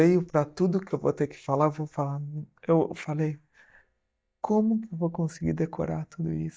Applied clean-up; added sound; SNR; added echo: neural mask model DeepFilterNet 3.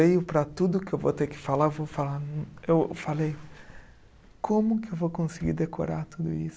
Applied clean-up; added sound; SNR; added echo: none; none; none; none.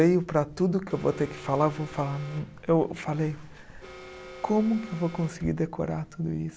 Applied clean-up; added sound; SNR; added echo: none; Alarm; 20 dB; none.